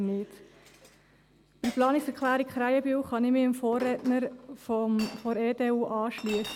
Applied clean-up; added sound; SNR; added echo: none; Chink, clink; 19 dB; none.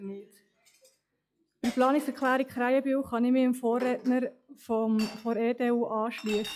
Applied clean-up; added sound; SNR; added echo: classical method log-MMSE.